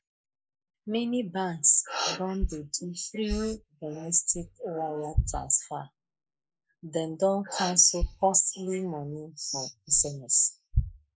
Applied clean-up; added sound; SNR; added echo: neural mask model Resemble Enhance denoiser.